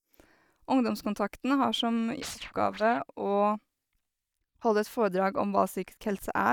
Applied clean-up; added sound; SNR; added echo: neural mask model DeepFilterNet 3.